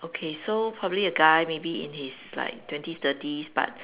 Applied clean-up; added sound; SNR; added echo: none; none; none; none.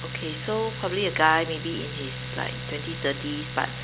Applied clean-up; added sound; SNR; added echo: none; Domestic sounds, home sounds; 7 dB; none.